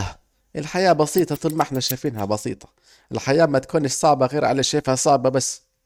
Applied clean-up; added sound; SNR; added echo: neural mask model RNNoise.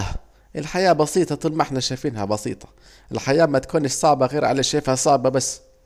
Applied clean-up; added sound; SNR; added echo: none; none; none; none.